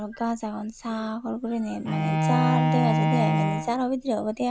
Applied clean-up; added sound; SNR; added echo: none; Bowed string instrument; -1 dB; none.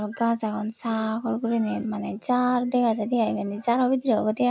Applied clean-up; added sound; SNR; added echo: none; none; none; none.